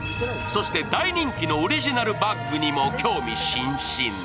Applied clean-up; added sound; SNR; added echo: none; Wind instrument, woodwind instrument; 14 dB; none.